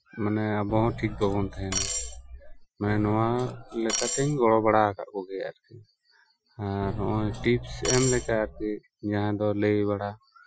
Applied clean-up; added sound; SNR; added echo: classical method Wiener filter.